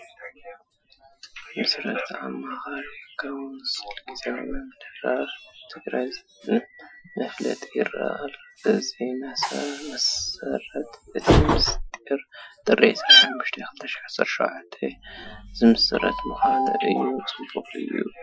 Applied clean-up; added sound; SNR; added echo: classical method Wiener filter.